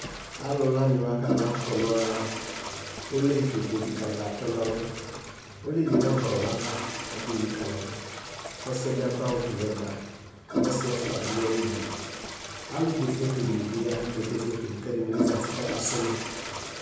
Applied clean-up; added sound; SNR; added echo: none; Toilet flush; 5 dB; reverberation time 0.8 s.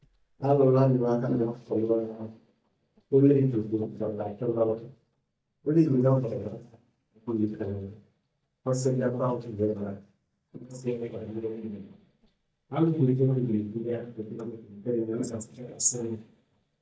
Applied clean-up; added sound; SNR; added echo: neural mask model DeepFilterNet 3.